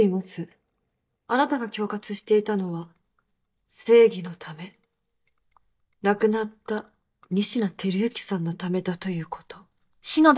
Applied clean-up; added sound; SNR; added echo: neural mask model DeepFilterNet 3.